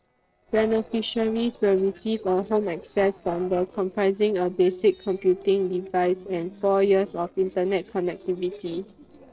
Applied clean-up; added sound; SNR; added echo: neural separator model SepFormer DNS4.